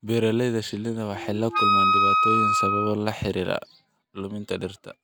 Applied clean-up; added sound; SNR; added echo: none; Wind instrument, woodwind instrument; -5 dB; none.